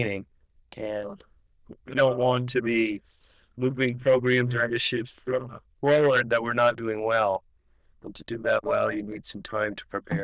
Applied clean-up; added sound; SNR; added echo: neural diffusion model UNIVERSE++.